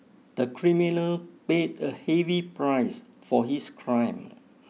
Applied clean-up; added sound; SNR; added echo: none; none; none; none.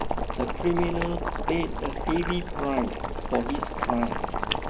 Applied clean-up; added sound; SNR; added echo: none; Boiling; -1 dB; none.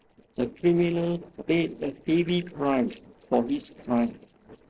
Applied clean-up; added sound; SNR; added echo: neural separator model SepFormer DNS4.